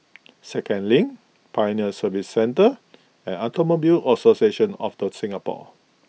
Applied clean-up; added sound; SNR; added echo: none; none; none; none.